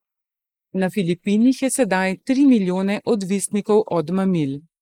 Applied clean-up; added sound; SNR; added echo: neural mask model Resemble Enhance denoiser.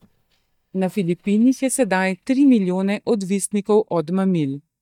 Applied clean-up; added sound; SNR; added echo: neural mask model DeepFilterNet 3.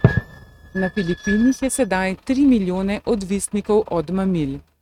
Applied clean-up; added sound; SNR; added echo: neural mask model RNNoise.